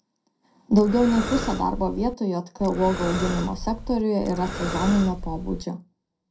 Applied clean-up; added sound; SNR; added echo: none; Breathing; 7 dB; reverberation time 0.2 s.